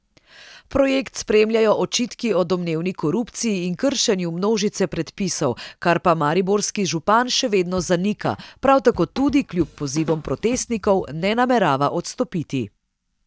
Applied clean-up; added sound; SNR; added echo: neural mask model DeepFilterNet 3.